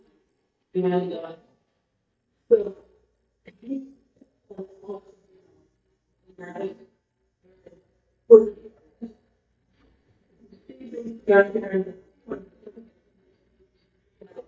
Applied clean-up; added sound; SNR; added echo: neural mask model DeepFilterNet 3.